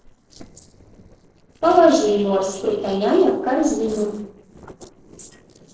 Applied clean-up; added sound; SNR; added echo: neural separator model SepFormer DNS4.